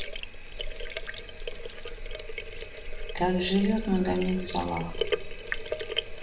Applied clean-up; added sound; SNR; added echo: none; Sink (filling or washing); 2 dB; reverberation time 0.6 s.